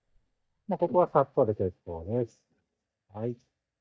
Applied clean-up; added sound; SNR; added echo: neural mask model DeepFilterNet 3.